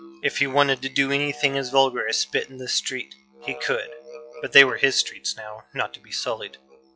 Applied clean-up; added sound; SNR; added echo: classical method log-MMSE.